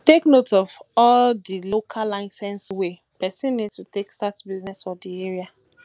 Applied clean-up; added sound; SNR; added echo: none; none; none; none.